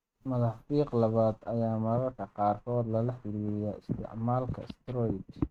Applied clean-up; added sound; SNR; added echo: neural mask model RNNoise.